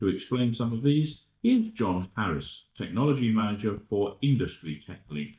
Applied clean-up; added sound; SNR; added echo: neural mask model DeepFilterNet 3.